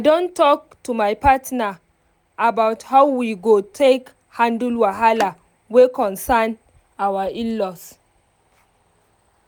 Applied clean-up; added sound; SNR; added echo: none; Telephone; 19 dB; none.